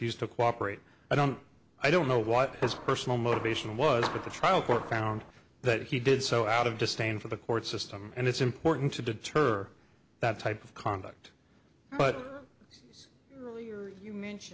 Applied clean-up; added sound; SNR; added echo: none; Hammer; 9 dB; none.